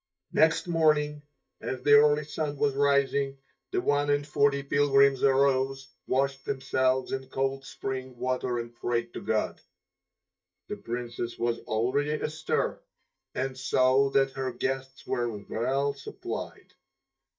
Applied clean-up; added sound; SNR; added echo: neural mask model DeepFilterNet 3.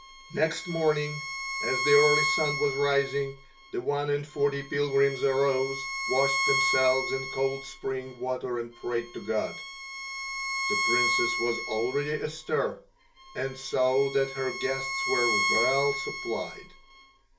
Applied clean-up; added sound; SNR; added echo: none; Bowed string instrument; 3 dB; reverberation time 0.2 s.